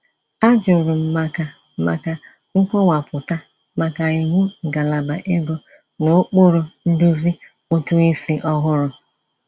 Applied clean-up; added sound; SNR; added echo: none; none; none; none.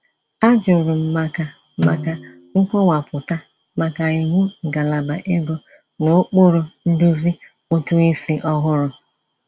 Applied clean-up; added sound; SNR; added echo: none; Snare drum; 10 dB; none.